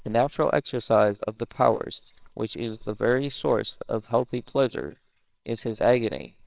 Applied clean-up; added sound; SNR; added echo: neural separator model SepFormer WHAMR!.